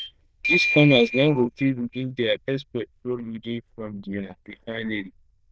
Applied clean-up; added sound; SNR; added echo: neural diffusion model UNIVERSE++.